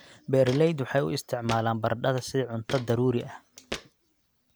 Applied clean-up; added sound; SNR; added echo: none; Walk, footsteps; 15 dB; none.